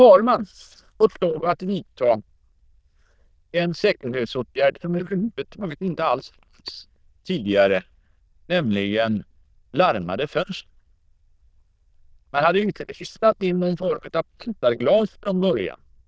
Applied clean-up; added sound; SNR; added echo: neural diffusion model UNIVERSE++.